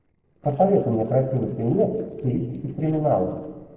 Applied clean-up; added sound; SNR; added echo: neural separator model SepFormer DNS4.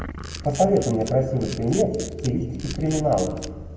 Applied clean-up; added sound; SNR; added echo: none; Camera; 16 dB; reverberation time 1.7 s.